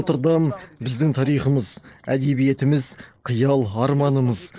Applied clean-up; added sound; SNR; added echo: neural mask model Resemble Enhance denoiser.